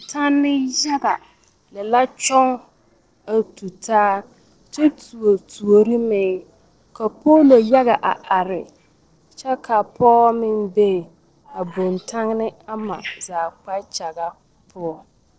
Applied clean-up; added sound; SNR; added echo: neural separator model SepFormer DNS4.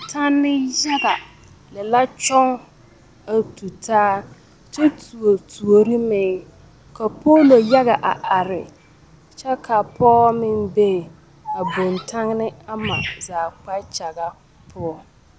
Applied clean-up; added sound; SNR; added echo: none; Bird vocalization, bird call, bird song; 17 dB; none.